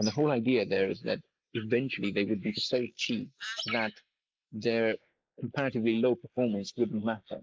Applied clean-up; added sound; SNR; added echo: neural mask model Resemble Enhance denoiser.